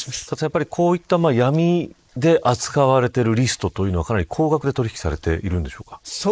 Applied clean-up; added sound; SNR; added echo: neural mask model Resemble Enhance denoiser.